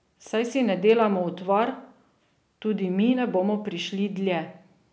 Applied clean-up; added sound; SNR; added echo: none; none; none; none.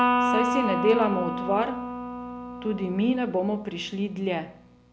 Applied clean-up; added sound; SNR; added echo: none; Electric guitar; 2 dB; none.